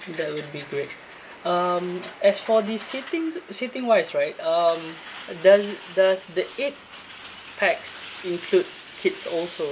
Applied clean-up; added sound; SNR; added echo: none; Truck; 18 dB; none.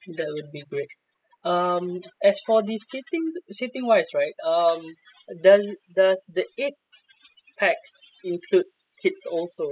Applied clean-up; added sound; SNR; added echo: classical method spectral subtraction.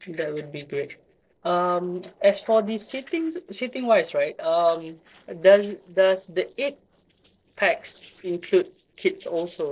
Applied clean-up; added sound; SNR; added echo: neural separator model SepFormer DNS4.